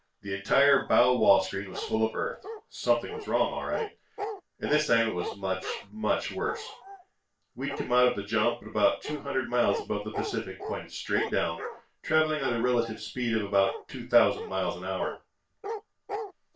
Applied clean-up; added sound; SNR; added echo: none; Bark; 12 dB; reverberation time 0.2 s.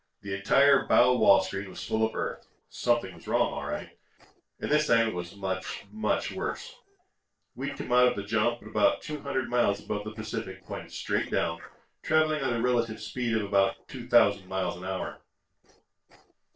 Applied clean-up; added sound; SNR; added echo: neural separator model SepFormer DNS4.